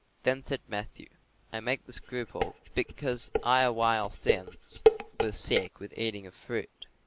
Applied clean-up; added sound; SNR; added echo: neural mask model Resemble Enhance denoiser.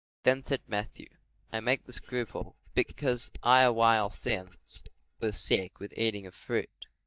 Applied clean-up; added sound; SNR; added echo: neural mask model DeepFilterNet 3.